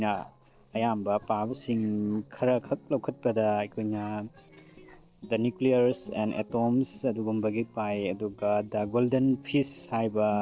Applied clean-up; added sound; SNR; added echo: neural separator model SepFormer DNS4.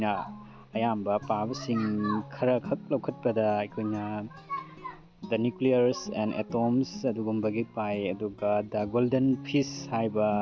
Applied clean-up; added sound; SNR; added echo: none; Guitar; 15 dB; none.